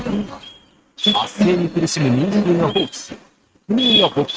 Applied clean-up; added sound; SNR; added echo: neural mask model RNNoise.